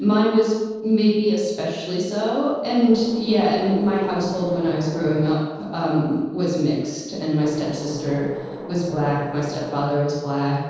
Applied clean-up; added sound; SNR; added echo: neural separator model SepFormer DNS4.